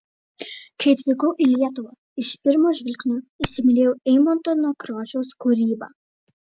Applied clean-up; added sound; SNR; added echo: none; Clapping; 9 dB; none.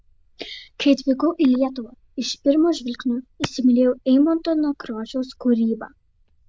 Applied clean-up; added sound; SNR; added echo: neural diffusion model UNIVERSE++.